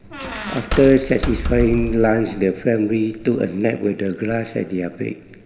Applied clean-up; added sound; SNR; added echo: none; Squeak; 6 dB; reverberation time 1.7 s.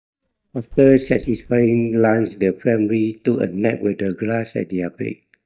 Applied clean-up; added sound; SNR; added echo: neural mask model DeepFilterNet 3.